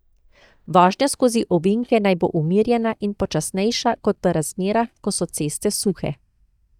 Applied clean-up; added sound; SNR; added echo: neural mask model DeepFilterNet 3.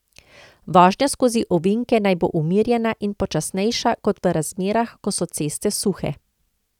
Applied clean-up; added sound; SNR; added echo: none; none; none; none.